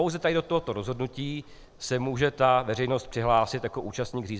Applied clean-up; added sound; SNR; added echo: none; Fire; 20 dB; none.